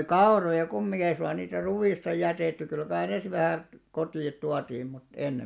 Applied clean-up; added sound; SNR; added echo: none; none; none; none.